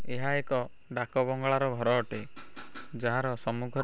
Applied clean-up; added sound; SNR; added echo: none; none; none; none.